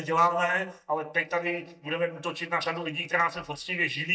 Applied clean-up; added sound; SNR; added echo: neural mask model DeepFilterNet 3.